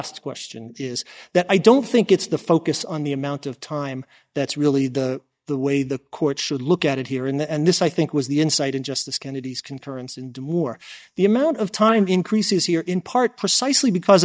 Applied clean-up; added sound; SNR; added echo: neural mask model DeepFilterNet 3.